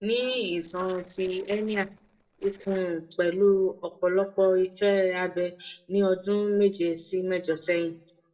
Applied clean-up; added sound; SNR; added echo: neural separator model SepFormer DNS4.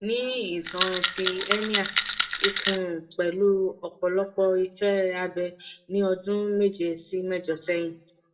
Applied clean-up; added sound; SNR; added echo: none; Rattle; 1 dB; reverberation time 0.3 s.